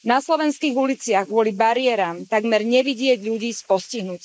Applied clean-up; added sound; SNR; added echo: neural mask model Resemble Enhance denoiser.